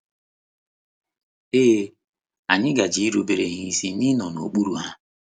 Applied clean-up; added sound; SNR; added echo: none; none; none; none.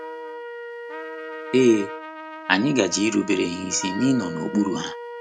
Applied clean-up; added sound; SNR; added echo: none; Wind instrument, woodwind instrument + Trumpet; 11 dB; none.